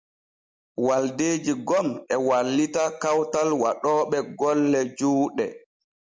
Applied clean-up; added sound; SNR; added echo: none; none; none; none.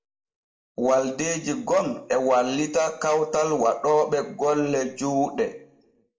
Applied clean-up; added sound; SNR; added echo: none; none; none; reverberation time 0.4 s.